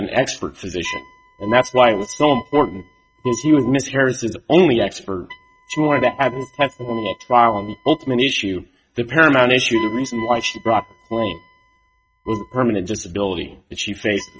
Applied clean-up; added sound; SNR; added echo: neural mask model RNNoise.